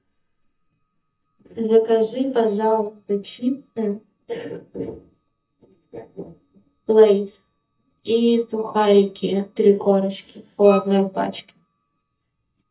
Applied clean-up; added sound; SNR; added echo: neural mask model DeepFilterNet 3.